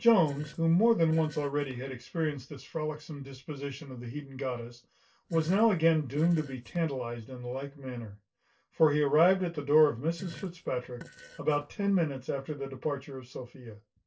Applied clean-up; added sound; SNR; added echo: neural separator model SepFormer DNS4.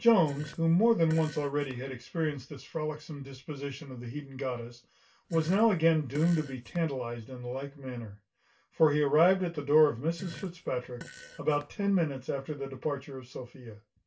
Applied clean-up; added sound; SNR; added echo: none; Fart; 18 dB; reverberation time 0.2 s.